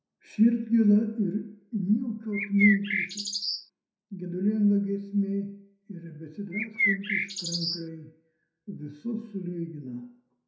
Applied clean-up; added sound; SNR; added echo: none; Bird; 1 dB; reverberation time 0.5 s.